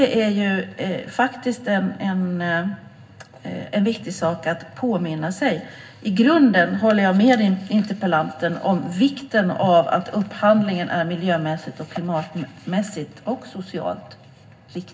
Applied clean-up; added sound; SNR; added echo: none; none; none; reverberation time 0.4 s.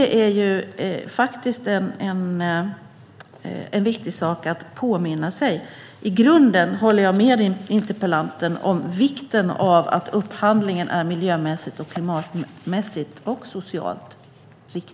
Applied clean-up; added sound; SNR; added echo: none; none; none; none.